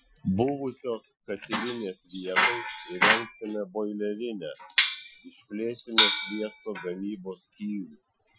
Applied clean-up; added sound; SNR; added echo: classical method Wiener filter.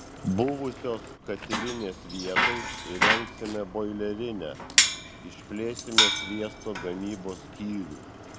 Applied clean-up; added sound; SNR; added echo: none; Bicycle; -4 dB; none.